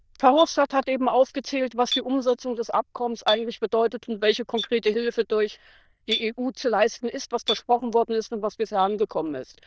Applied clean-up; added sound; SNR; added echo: neural diffusion model UNIVERSE++.